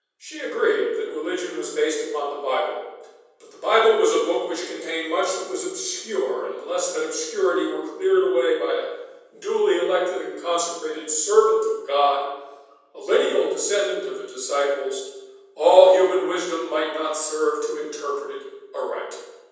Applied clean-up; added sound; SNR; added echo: none; none; none; reverberation time 1.1 s.